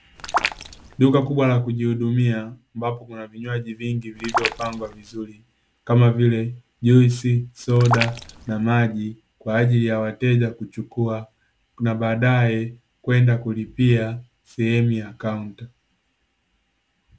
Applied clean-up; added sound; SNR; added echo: none; Raindrop; 7 dB; none.